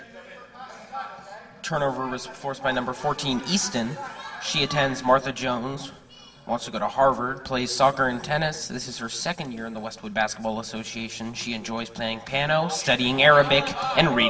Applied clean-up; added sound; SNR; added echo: none; none; none; reverberation time 2.4 s.